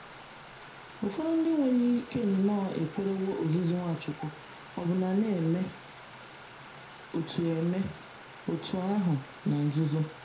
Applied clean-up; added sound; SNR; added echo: none; Stream; 17 dB; reverberation time 0.5 s.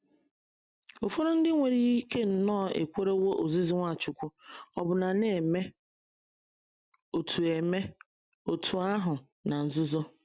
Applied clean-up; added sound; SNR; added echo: none; none; none; none.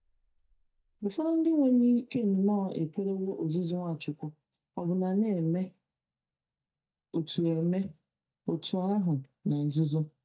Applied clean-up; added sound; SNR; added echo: neural mask model DeepFilterNet 3.